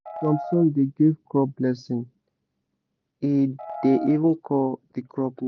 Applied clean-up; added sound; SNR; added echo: none; Piano; 9 dB; none.